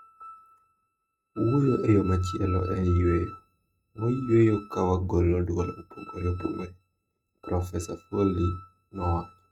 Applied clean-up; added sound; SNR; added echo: neural mask model RNNoise.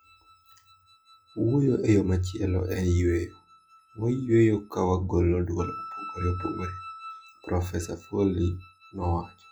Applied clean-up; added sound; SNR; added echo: classical method log-MMSE.